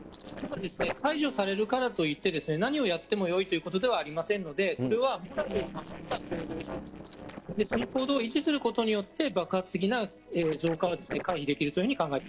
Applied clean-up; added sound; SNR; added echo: neural separator model SepFormer DNS4.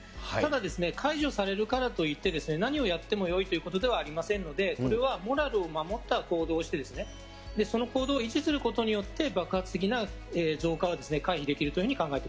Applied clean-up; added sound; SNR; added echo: none; none; none; none.